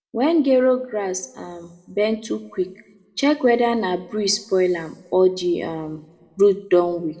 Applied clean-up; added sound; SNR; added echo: none; none; none; reverberation time 1.2 s.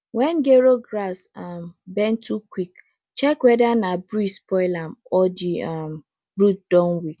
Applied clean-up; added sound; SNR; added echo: none; none; none; none.